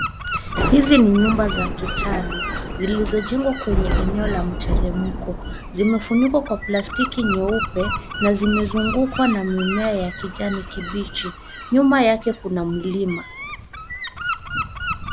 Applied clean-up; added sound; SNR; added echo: none; Thunder / Rain + Gull, seagull / Wind; 5 dB; none.